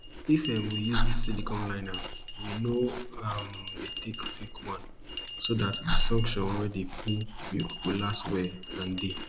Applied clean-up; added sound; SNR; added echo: none; Bell + Chewing, mastication; 0 dB; none.